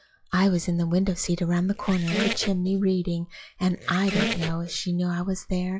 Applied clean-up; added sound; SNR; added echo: classical method log-MMSE.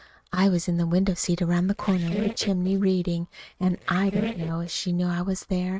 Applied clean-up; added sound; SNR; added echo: neural mask model RNNoise.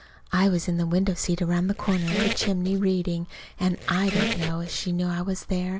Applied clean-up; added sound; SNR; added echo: none; Squeak; 5 dB; none.